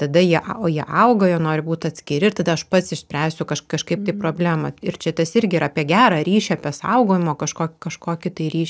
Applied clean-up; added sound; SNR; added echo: none; none; none; none.